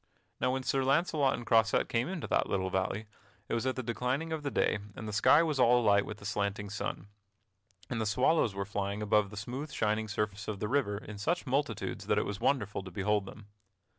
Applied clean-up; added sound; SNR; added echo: none; none; none; none.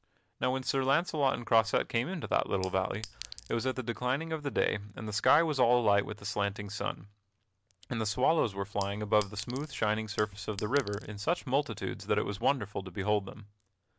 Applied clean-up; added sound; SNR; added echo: none; Chink, clink; 16 dB; none.